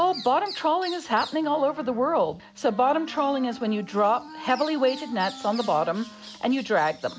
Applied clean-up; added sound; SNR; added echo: none; Bird vocalization, bird call, bird song + Wind instrument, woodwind instrument; 17 dB; none.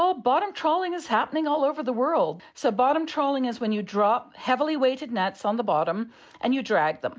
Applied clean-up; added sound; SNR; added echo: none; none; none; none.